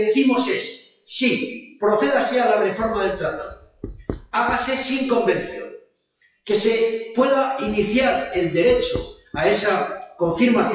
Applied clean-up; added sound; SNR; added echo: classical method WPE with log-MMSE.